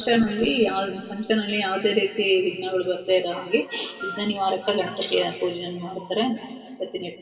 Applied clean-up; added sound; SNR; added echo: none; Wind instrument, woodwind instrument; 13 dB; reverberation time 2.4 s.